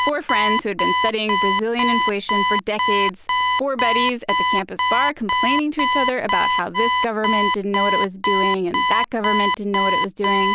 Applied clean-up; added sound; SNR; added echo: none; Alarm; -3 dB; none.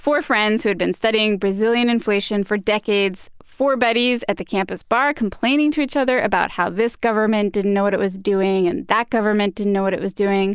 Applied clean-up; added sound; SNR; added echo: none; none; none; none.